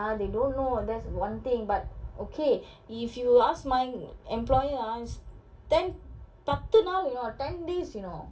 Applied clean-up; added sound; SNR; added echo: none; none; none; reverberation time 0.2 s.